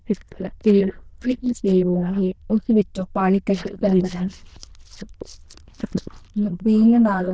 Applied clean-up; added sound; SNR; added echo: neural diffusion model UNIVERSE++.